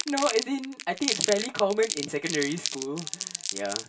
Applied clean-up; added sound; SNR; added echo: none; Crumpling, crinkling; 4 dB; reverberation time 0.2 s.